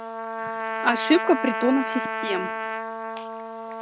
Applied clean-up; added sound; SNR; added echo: none; Trumpet; 4 dB; none.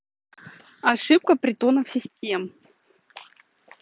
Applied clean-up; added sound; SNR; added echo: none; none; none; none.